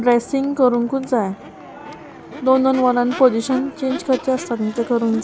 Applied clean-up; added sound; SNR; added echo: none; Crowd / Race car, auto racing / Accelerating, revving, vroom; 16 dB; none.